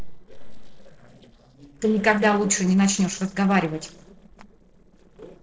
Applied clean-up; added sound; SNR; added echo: neural separator model SepFormer DNS4.